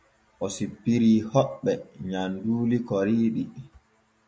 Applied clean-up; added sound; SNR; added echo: none; none; none; none.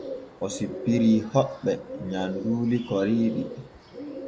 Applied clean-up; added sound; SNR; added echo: none; Bird; 11 dB; none.